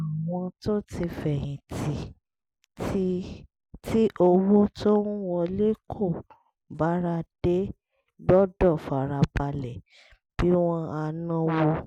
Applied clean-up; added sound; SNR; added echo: none; none; none; none.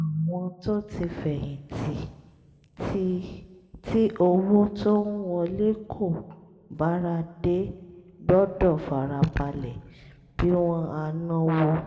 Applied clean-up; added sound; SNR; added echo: none; none; none; reverberation time 1.7 s.